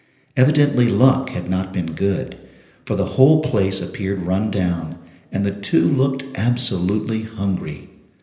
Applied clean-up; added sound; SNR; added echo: none; none; none; reverberation time 1.4 s.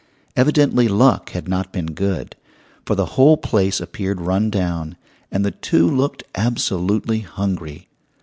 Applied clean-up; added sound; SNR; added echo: none; none; none; none.